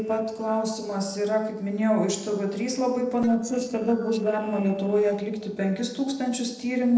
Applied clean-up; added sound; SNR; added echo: neural separator model SepFormer DNS4.